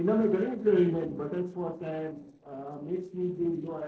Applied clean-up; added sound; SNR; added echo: neural separator model SepFormer DNS4.